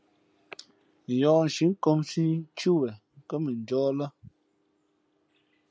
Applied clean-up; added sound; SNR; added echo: none; none; none; none.